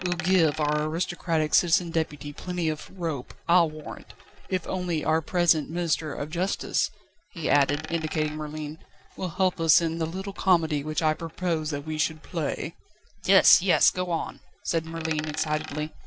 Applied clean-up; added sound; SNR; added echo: none; Coin (dropping); 17 dB; none.